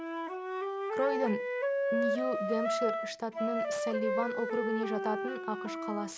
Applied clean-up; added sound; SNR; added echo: none; Wind instrument, woodwind instrument; -2 dB; none.